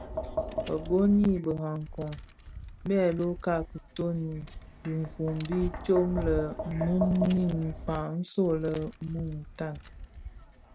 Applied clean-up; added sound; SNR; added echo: none; Tap; 9 dB; none.